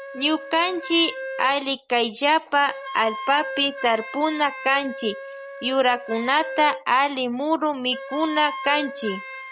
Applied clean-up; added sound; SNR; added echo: none; Wind instrument, woodwind instrument; 12 dB; none.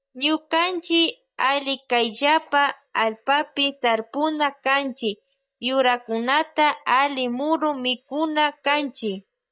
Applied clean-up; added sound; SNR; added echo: neural mask model DeepFilterNet 3.